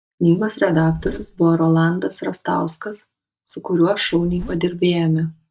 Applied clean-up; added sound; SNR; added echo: neural mask model DeepFilterNet 3.